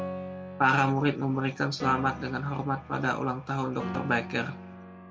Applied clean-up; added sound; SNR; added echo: none; Piano; 11 dB; none.